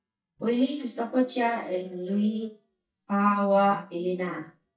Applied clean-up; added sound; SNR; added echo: neural mask model DeepFilterNet 3.